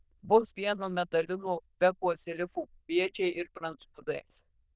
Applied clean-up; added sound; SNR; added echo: neural diffusion model UNIVERSE++.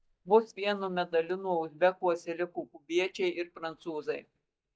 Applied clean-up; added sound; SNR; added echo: neural mask model DeepFilterNet 3.